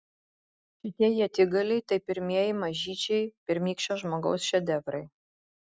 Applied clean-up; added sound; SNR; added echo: none; none; none; none.